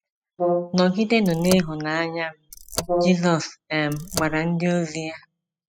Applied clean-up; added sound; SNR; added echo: classical method spectral subtraction.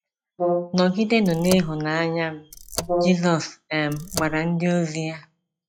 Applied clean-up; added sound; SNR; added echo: classical method log-MMSE.